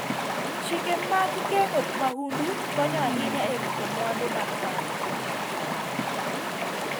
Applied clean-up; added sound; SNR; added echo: none; Stream; -1 dB; none.